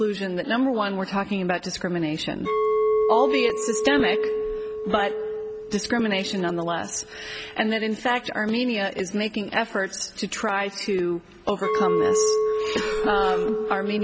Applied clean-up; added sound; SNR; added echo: none; Chink, clink; 2 dB; none.